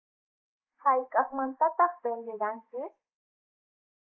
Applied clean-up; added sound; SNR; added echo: neural mask model Resemble Enhance denoiser.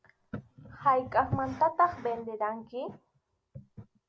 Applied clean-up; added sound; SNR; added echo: none; none; none; none.